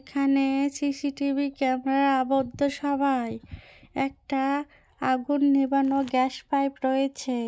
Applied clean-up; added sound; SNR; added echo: none; none; none; none.